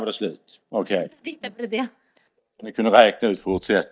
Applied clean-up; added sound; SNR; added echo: neural mask model DeepFilterNet 3.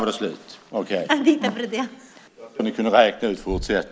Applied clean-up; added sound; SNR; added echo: none; Toilet flush; 19 dB; none.